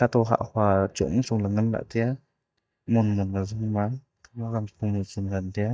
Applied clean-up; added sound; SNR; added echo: neural mask model DeepFilterNet 3.